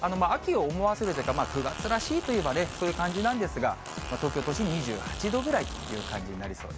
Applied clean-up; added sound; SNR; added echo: none; Fart; 12 dB; none.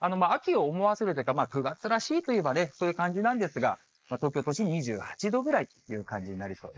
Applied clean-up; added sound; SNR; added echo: neural mask model Resemble Enhance denoiser.